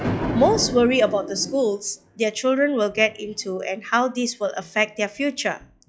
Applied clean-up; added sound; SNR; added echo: classical method log-MMSE.